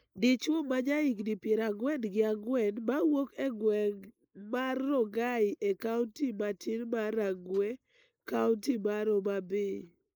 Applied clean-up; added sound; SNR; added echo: neural mask model Resemble Enhance denoiser.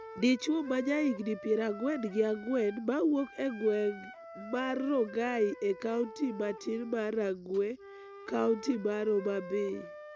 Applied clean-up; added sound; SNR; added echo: none; Wind instrument, woodwind instrument; 16 dB; none.